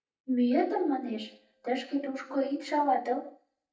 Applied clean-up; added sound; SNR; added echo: neural mask model DeepFilterNet 3.